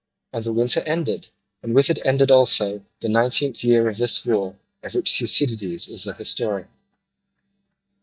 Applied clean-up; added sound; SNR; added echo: neural mask model DeepFilterNet 3.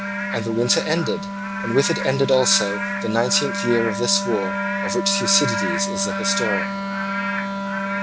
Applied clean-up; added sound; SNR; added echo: none; Rain / Frog + Wind instrument, woodwind instrument; 2 dB; none.